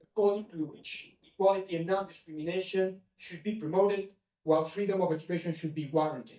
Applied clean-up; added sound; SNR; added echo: neural mask model DeepFilterNet 3.